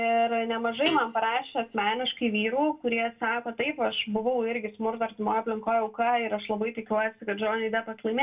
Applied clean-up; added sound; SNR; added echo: none; Guitar; 15 dB; reverberation time 0.2 s.